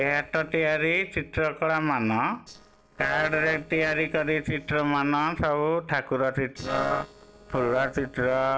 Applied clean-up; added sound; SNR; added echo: neural separator model SepFormer DNS4.